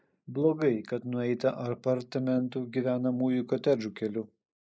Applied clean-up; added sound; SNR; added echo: neural mask model Resemble Enhance denoiser.